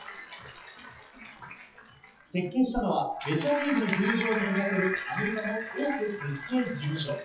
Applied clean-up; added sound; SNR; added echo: classical method WPE with log-MMSE.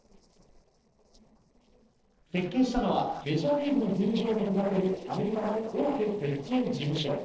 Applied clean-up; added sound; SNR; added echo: neural separator model SepFormer DNS4.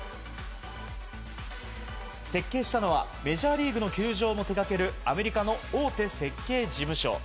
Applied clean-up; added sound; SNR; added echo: none; none; none; none.